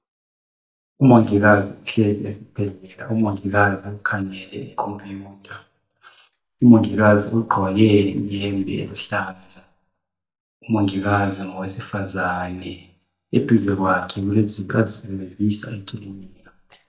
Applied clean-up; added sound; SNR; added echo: neural mask model DeepFilterNet 3.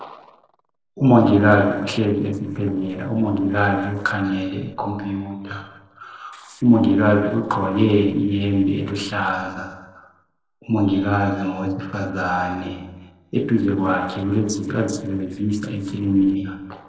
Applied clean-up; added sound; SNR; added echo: neural separator model SepFormer DNS4.